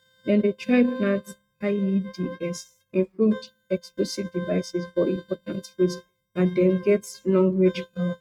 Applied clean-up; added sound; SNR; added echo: neural mask model RNNoise.